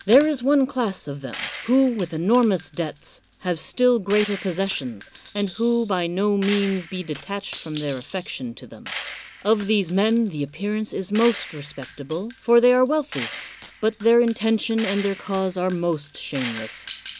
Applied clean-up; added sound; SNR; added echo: none; Gunshot, gunfire; 11 dB; none.